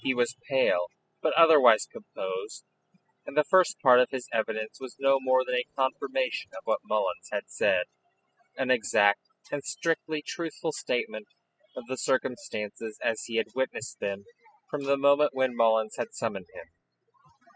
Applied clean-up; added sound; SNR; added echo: classical method spectral subtraction.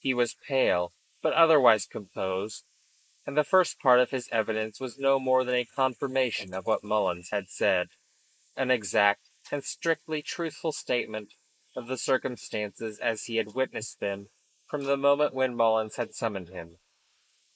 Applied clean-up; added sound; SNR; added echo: neural mask model Resemble Enhance denoiser.